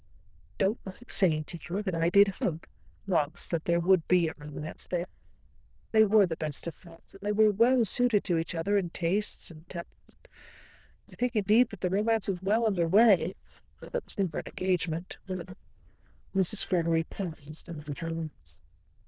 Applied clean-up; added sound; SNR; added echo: neural diffusion model UNIVERSE++.